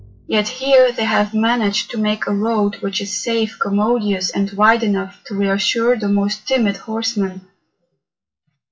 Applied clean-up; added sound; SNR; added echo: classical method WPE with log-MMSE.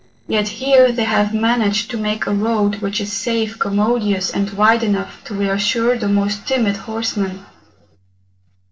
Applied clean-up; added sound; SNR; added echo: neural separator model SepFormer DNS4.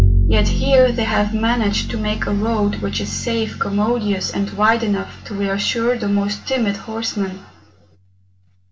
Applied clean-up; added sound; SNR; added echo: none; Bowed string instrument; 3 dB; reverberation time 0.2 s.